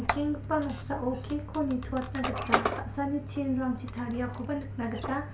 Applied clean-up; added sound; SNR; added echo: none; Squeak; 5 dB; reverberation time 0.4 s.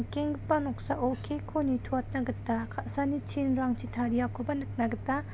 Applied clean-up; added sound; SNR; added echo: none; none; none; none.